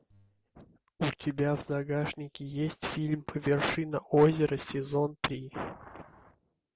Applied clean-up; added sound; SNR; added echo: none; none; none; none.